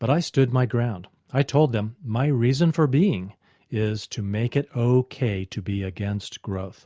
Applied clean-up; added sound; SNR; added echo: none; none; none; none.